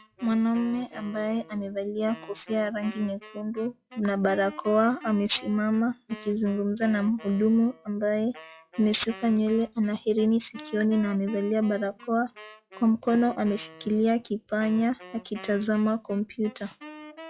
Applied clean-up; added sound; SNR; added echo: classical method log-MMSE.